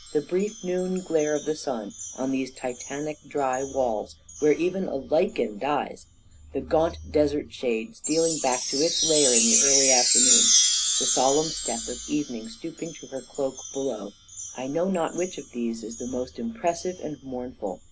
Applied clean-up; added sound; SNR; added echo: none; Chime; 1 dB; none.